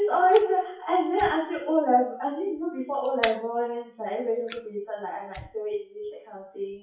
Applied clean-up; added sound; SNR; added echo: classical method WPE with log-MMSE.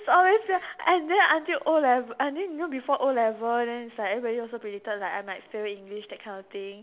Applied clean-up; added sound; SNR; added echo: none; none; none; none.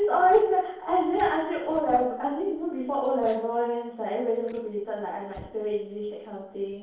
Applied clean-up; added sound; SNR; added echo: neural separator model SepFormer DNS4.